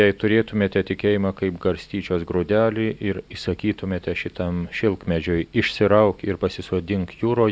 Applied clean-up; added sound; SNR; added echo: none; none; none; none.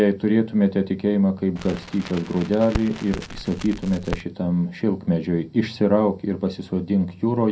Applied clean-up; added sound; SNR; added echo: none; Crackle; 11 dB; reverberation time 0.2 s.